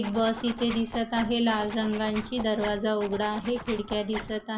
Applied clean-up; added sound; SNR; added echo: none; Zipper (clothing); 12 dB; none.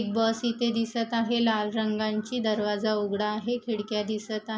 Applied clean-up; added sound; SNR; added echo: none; none; none; none.